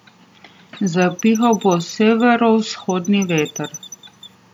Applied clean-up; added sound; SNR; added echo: none; Chirp, tweet; 19 dB; none.